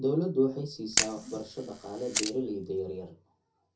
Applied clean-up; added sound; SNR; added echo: none; Camera; 3 dB; reverberation time 0.3 s.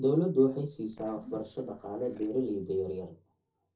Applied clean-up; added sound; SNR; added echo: neural separator model SepFormer DNS4.